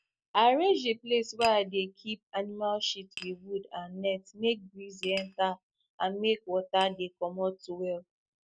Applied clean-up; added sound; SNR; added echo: none; Tap; 19 dB; none.